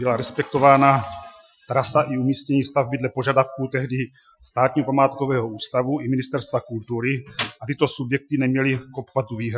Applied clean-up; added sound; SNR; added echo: classical method Wiener filter.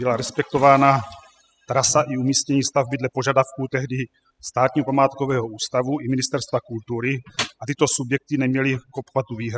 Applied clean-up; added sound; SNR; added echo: classical method spectral subtraction.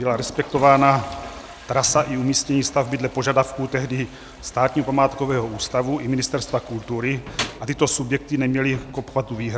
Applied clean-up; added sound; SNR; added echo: none; Slam + Toilet flush; 17 dB; none.